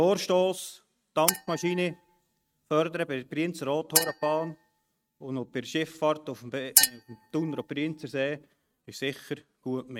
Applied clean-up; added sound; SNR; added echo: neural mask model RNNoise.